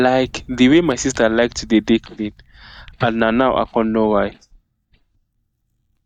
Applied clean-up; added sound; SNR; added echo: neural mask model DeepFilterNet 3.